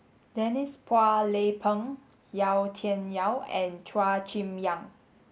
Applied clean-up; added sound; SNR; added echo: none; none; none; none.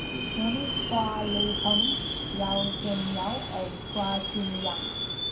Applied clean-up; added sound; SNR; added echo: none; Subway, metro, underground; -1 dB; reverberation time 0.3 s.